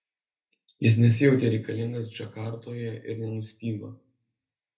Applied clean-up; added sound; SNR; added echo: none; none; none; reverberation time 0.3 s.